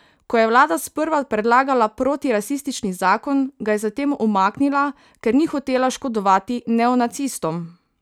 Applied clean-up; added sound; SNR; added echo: none; none; none; none.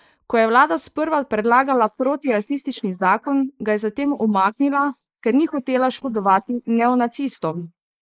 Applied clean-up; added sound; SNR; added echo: neural mask model Resemble Enhance denoiser.